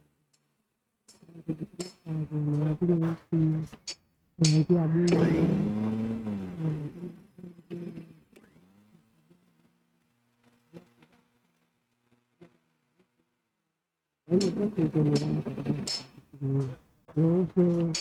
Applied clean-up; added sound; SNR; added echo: neural mask model RNNoise.